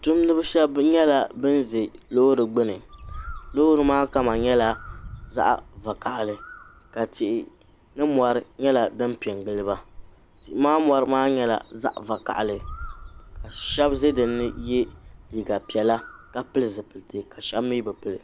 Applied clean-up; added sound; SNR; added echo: none; Bird; 18 dB; none.